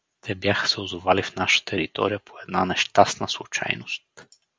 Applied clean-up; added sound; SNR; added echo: none; none; none; none.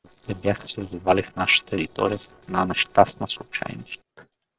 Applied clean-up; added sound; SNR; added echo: neural separator model SepFormer DNS4.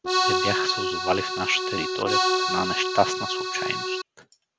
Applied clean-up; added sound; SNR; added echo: none; Accordion; -3 dB; none.